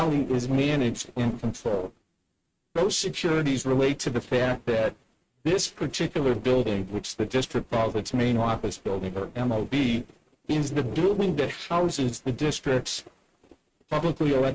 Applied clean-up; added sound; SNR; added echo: neural mask model RNNoise.